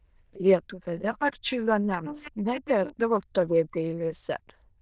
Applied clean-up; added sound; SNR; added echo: neural diffusion model UNIVERSE++.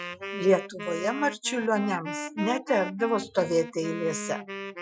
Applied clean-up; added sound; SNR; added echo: classical method Wiener filter.